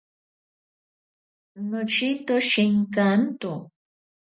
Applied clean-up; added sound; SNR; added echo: none; none; none; none.